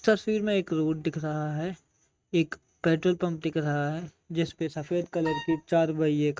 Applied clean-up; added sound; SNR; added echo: neural mask model RNNoise.